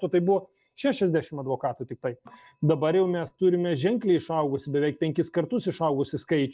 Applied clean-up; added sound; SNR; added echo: neural mask model DeepFilterNet 3.